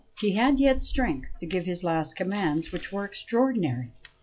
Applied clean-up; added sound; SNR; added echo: classical method log-MMSE.